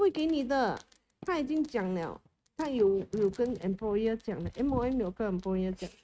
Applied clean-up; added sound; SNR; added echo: neural mask model RNNoise.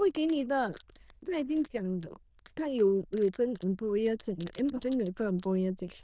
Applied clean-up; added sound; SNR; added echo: neural diffusion model UNIVERSE++.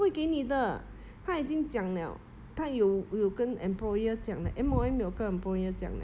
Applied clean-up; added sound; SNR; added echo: none; none; none; none.